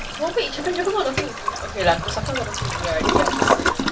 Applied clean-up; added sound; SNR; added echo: none; Toilet flush; -2 dB; reverberation time 0.2 s.